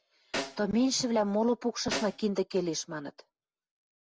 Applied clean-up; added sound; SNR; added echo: none; Snare drum; 10 dB; none.